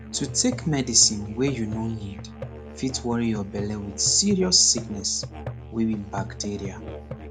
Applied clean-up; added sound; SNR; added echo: none; Musical instrument; 11 dB; none.